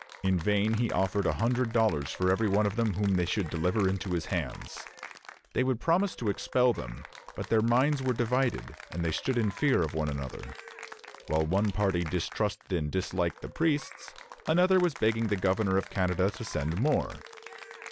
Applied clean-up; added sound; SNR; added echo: none; Applause / Cheering; 18 dB; none.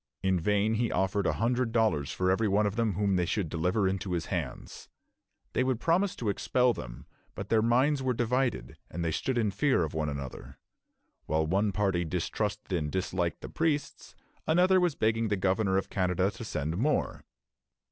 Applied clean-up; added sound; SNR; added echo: none; none; none; none.